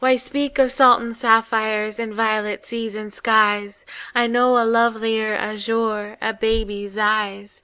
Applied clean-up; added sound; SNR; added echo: none; none; none; none.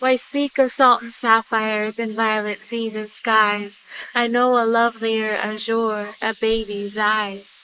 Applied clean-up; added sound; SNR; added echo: neural mask model Resemble Enhance denoiser.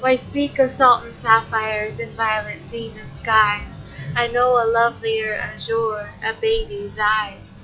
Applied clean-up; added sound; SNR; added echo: classical method log-MMSE.